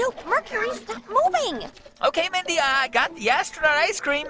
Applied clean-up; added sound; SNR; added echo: neural separator model SepFormer DNS4.